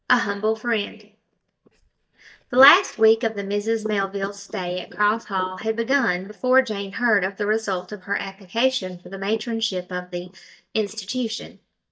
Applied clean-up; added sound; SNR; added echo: neural mask model DeepFilterNet 3.